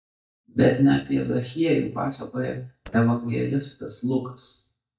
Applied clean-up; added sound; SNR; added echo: neural mask model DeepFilterNet 3.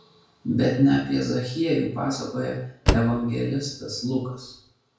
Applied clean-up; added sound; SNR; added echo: none; Slam; 3 dB; reverberation time 0.5 s.